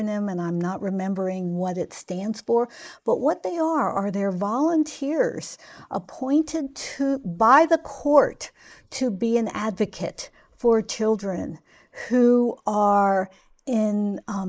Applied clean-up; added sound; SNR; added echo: neural mask model Resemble Enhance denoiser.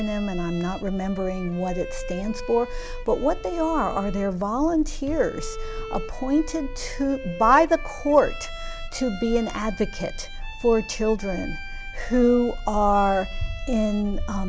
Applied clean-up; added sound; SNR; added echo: none; Bowed string instrument; 16 dB; none.